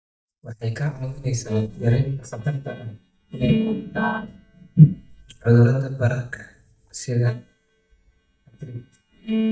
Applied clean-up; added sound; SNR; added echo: neural mask model DeepFilterNet 3.